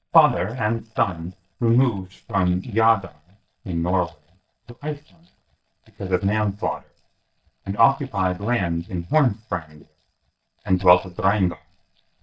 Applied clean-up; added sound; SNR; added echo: neural mask model DeepFilterNet 3.